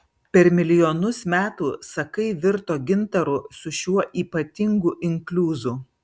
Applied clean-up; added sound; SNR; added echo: none; none; none; none.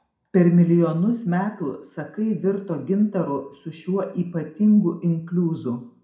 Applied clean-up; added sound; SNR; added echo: none; none; none; reverberation time 0.4 s.